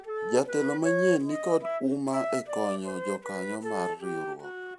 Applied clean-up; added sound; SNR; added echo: none; Wind instrument, woodwind instrument; 3 dB; none.